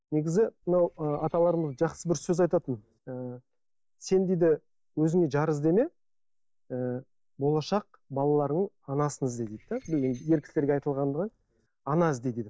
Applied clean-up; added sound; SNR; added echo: neural mask model DeepFilterNet 3.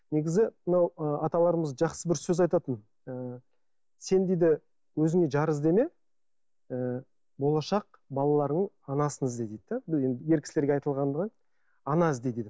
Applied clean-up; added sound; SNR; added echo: none; none; none; none.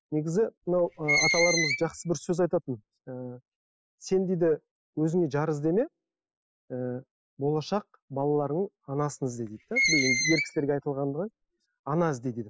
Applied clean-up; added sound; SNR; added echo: classical method spectral subtraction.